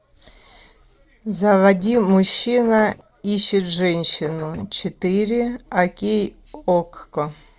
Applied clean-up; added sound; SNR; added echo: neural separator model SepFormer DNS4.